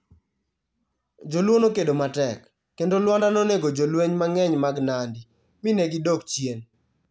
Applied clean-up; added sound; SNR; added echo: none; none; none; none.